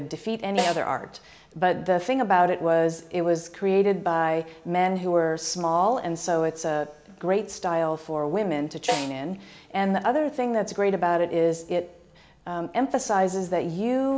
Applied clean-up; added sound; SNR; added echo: none; Snare drum; 8 dB; none.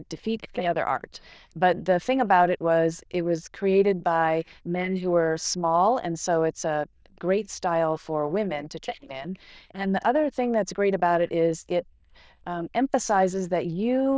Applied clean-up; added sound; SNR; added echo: neural diffusion model UNIVERSE++.